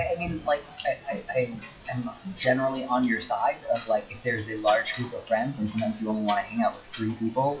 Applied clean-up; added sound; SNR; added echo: classical method WPE with log-MMSE.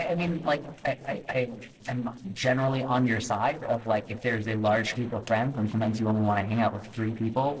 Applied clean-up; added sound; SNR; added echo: neural separator model SepFormer DNS4.